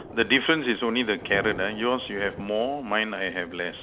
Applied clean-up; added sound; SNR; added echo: none; Thunder; 16 dB; none.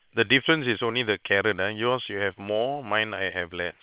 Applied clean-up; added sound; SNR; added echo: neural separator model SepFormer WHAM!.